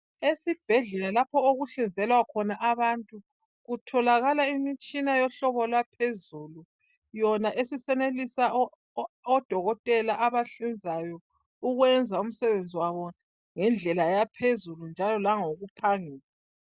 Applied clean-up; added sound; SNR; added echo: none; none; none; none.